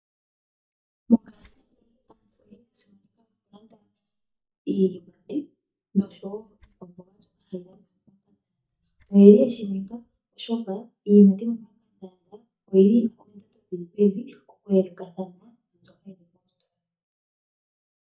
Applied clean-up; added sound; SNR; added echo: neural mask model DeepFilterNet 3.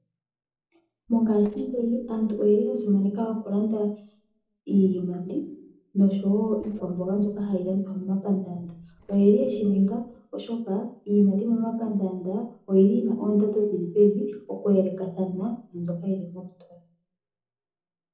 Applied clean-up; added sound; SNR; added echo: neural separator model SepFormer DNS4.